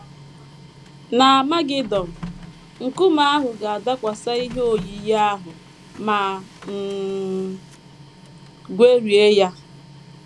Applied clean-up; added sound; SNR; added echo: none; Printer; 19 dB; none.